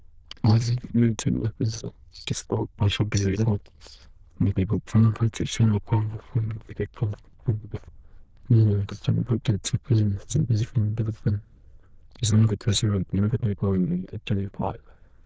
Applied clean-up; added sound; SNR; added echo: neural diffusion model UNIVERSE++.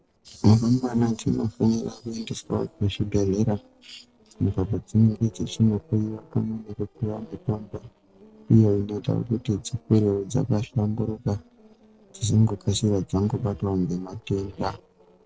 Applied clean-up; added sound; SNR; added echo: neural separator model SepFormer DNS4.